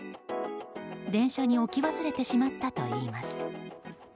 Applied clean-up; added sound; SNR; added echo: none; none; none; none.